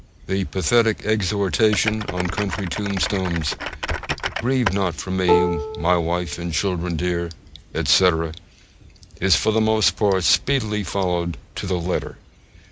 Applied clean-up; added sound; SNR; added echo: none; Plucked string instrument + Typing; 5 dB; none.